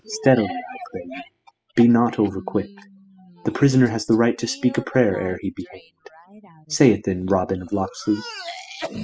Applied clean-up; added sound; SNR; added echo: classical method spectral subtraction.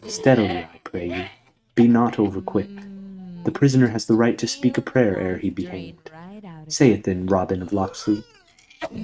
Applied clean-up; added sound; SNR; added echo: neural mask model RNNoise.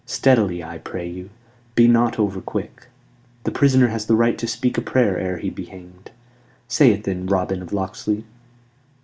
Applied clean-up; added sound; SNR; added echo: none; none; none; none.